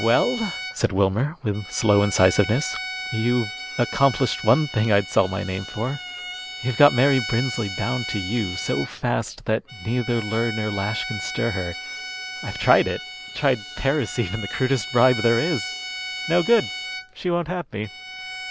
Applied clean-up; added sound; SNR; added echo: none; Bowed string instrument; 10 dB; none.